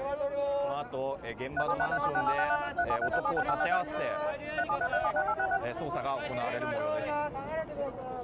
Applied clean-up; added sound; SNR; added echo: none; Telephone; -2 dB; none.